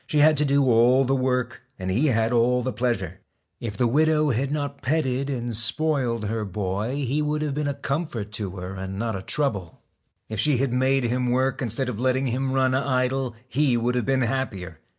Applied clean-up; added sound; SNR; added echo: none; none; none; none.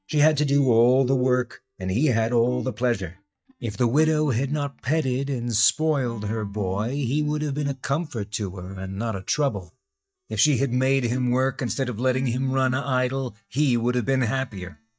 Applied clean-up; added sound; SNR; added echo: neural mask model DeepFilterNet 3.